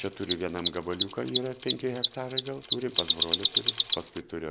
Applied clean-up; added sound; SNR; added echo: none; Mechanisms; -3 dB; none.